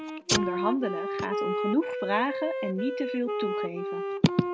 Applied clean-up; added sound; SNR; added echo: none; Wind instrument, woodwind instrument; 2 dB; none.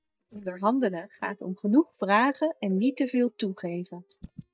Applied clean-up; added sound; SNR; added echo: neural mask model DeepFilterNet 3.